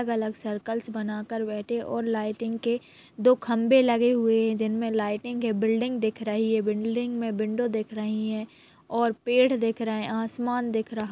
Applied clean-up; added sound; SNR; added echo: none; none; none; none.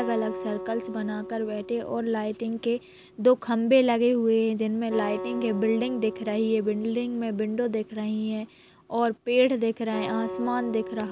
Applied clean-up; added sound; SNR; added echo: none; Acoustic guitar; 12 dB; none.